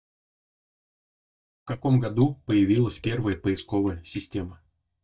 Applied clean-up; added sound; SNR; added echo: neural mask model DeepFilterNet 3.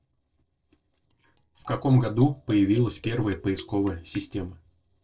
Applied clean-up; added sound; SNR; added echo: neural separator model SepFormer DNS4.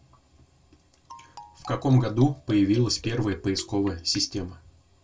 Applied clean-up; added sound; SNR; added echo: none; Marimba, xylophone; 20 dB; reverberation time 0.1 s.